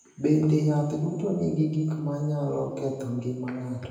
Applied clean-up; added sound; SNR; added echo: none; none; none; reverberation time 1.0 s.